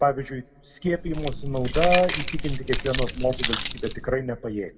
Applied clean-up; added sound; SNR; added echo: none; Keys jangling; 1 dB; reverberation time 1.1 s.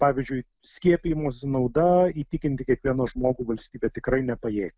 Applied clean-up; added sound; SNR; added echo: none; none; none; none.